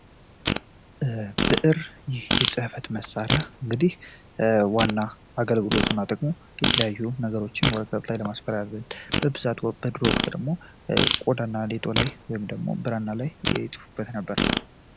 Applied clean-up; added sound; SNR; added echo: none; Fart; 2 dB; none.